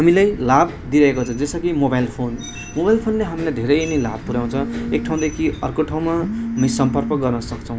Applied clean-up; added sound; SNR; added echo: none; Telephone; 11 dB; none.